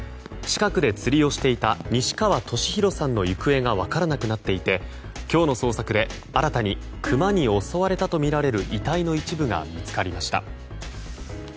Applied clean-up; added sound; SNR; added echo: none; Plucked string instrument; 14 dB; none.